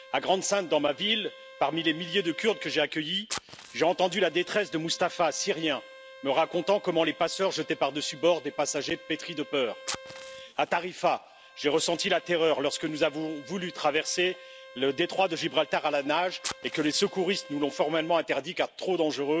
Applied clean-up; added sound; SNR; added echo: none; Bowed string instrument + Fire; 18 dB; none.